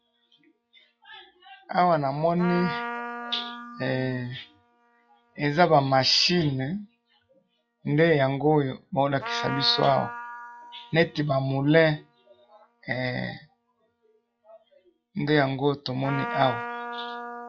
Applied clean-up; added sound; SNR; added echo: classical method log-MMSE.